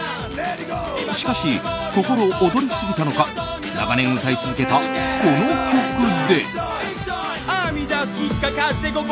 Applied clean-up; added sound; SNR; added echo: none; Wind instrument, woodwind instrument; 6 dB; none.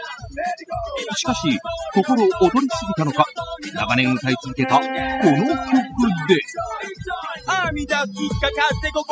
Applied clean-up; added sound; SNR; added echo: classical method spectral subtraction.